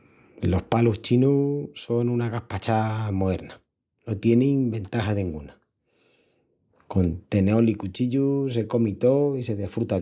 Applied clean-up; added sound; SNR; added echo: neural mask model Resemble Enhance denoiser.